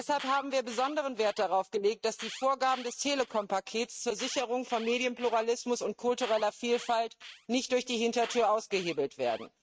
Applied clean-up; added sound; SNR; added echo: neural mask model RNNoise.